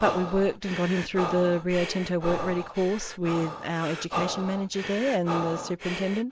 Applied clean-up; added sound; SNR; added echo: none; Breathing; 7 dB; none.